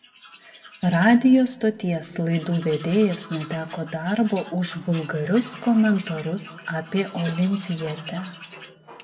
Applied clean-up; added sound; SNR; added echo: none; Tools; 18 dB; reverberation time 1.1 s.